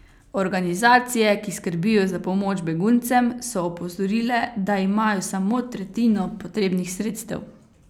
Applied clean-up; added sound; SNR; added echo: none; none; none; none.